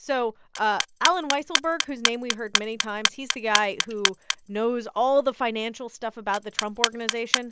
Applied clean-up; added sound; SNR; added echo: none; Clock; 2 dB; none.